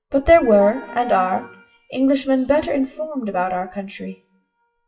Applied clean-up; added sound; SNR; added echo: classical method WPE with log-MMSE.